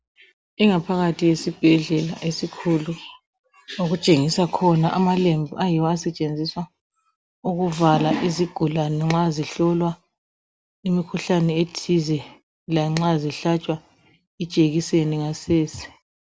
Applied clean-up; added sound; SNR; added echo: none; none; none; none.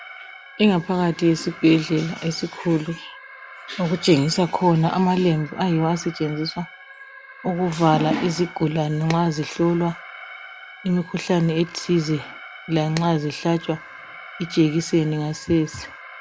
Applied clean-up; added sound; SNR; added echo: none; Alarm; 18 dB; none.